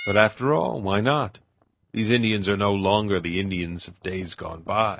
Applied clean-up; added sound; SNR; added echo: neural mask model RNNoise.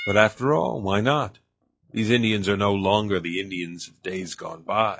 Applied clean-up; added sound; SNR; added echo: classical method log-MMSE.